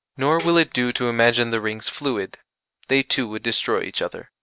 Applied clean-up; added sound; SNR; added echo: none; Tambourine; 18 dB; none.